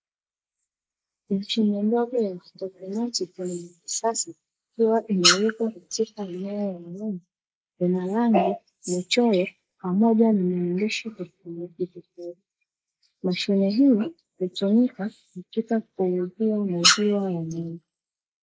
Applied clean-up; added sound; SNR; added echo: neural mask model Resemble Enhance denoiser.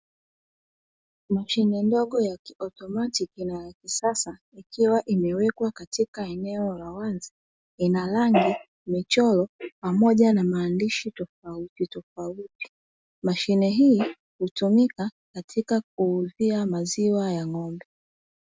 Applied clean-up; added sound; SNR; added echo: none; none; none; none.